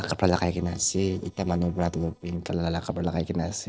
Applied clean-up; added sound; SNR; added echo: neural separator model SepFormer DNS4.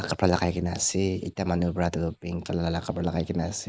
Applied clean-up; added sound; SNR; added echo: neural mask model Resemble Enhance denoiser.